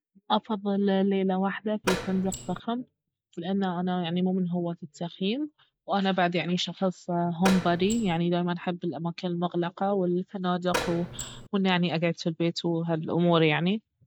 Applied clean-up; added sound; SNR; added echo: none; Door; 6 dB; none.